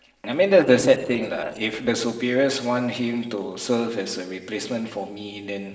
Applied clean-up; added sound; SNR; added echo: neural separator model SepFormer DNS4.